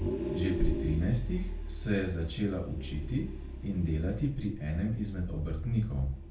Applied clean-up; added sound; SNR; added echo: none; Vehicle; 5 dB; reverberation time 0.3 s.